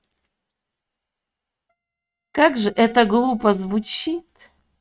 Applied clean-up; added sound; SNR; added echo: neural mask model RNNoise.